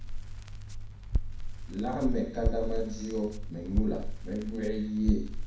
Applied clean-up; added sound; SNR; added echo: none; Crackle; -1 dB; reverberation time 0.6 s.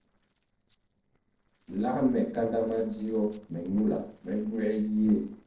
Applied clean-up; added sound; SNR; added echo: neural separator model SepFormer DNS4.